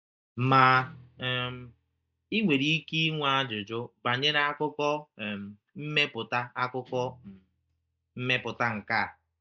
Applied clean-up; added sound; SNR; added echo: neural mask model DeepFilterNet 3.